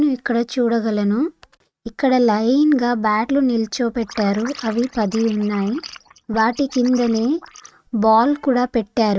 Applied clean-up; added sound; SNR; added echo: neural mask model RNNoise.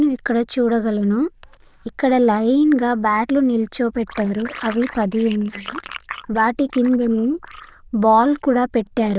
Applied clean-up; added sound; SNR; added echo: neural diffusion model UNIVERSE++.